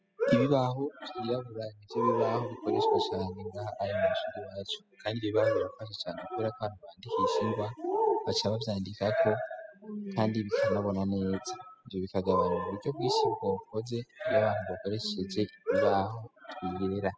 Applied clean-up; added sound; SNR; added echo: classical method spectral subtraction.